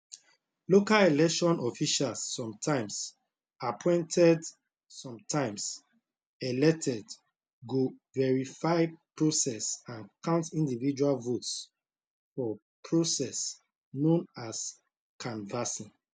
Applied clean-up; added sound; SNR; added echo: none; none; none; none.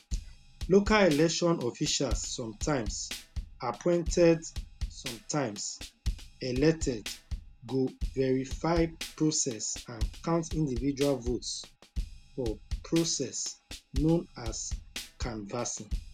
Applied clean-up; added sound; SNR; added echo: none; Drum / Drum kit; 8 dB; none.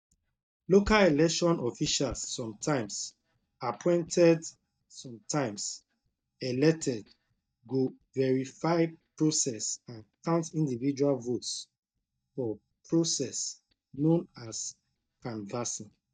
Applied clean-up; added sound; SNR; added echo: neural mask model DeepFilterNet 3.